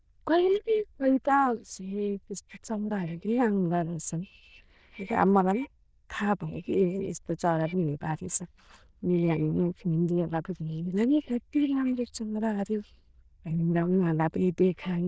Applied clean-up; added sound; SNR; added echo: neural diffusion model UNIVERSE++.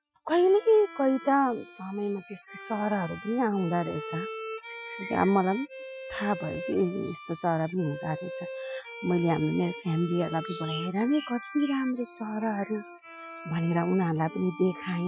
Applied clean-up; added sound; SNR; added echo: classical method Wiener filter.